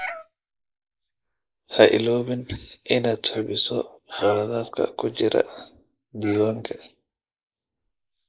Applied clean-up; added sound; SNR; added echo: neural mask model Resemble Enhance denoiser.